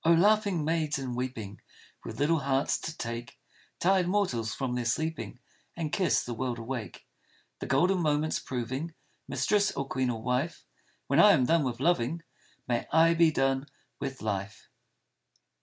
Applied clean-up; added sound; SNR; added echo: none; none; none; none.